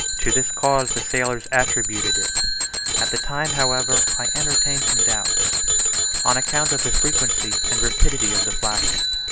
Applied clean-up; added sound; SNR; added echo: none; Bicycle bell; -4 dB; none.